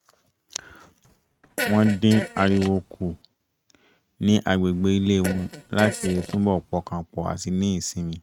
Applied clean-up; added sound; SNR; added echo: neural mask model RNNoise.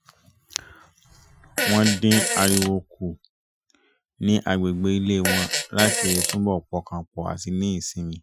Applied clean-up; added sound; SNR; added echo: classical method Wiener filter.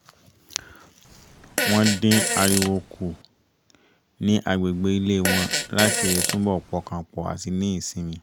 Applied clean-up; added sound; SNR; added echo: none; Fart; 2 dB; none.